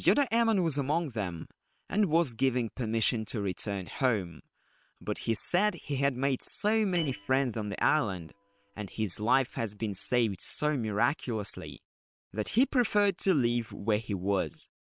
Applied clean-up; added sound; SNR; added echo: neural separator model SepFormer WHAM!.